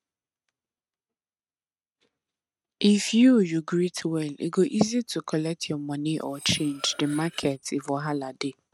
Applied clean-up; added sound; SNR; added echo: neural mask model RNNoise.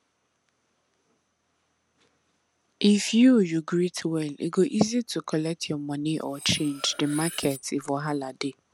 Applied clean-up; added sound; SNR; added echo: none; Cutlery, silverware; 14 dB; none.